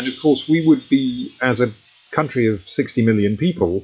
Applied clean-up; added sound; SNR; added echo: classical method log-MMSE.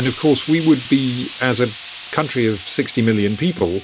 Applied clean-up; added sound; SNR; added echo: none; Explosion; 16 dB; none.